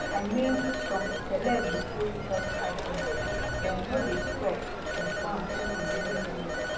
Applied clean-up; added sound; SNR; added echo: none; Telephone; -1 dB; reverberation time 0.6 s.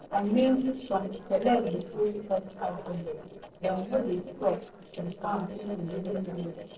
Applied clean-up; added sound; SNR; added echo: neural separator model SepFormer DNS4.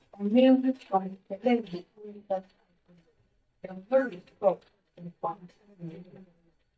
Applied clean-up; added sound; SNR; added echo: neural mask model DeepFilterNet 3.